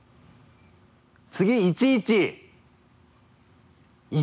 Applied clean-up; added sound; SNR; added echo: none; none; none; none.